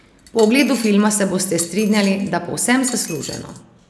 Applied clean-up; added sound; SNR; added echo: none; Coin (dropping); 17 dB; none.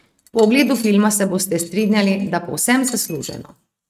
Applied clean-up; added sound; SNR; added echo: neural mask model RNNoise.